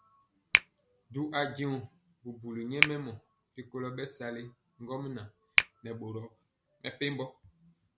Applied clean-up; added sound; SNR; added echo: none; Finger snapping; -3 dB; none.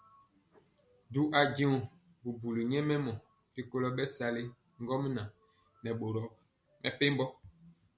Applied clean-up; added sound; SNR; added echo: none; none; none; none.